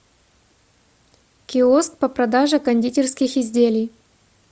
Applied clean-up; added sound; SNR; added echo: none; none; none; none.